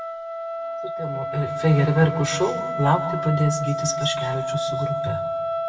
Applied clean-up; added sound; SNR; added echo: none; Wind instrument, woodwind instrument; 3 dB; reverberation time 0.9 s.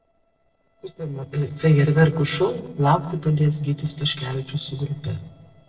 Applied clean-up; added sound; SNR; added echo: neural separator model SepFormer DNS4.